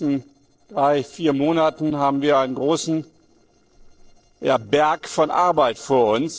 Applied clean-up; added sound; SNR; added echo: neural separator model SepFormer DNS4.